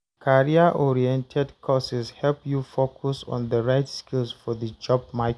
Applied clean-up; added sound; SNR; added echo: none; none; none; none.